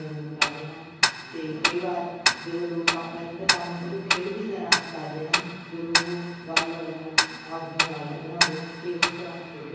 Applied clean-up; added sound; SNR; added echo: none; Tick-tock; -5 dB; reverberation time 1.3 s.